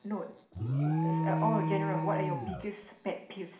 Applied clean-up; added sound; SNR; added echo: none; Alarm; -3 dB; reverberation time 0.5 s.